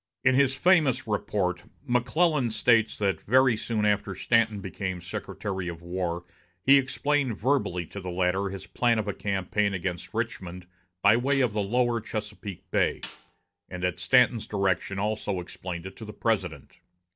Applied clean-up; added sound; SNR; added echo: none; Snare drum; 20 dB; none.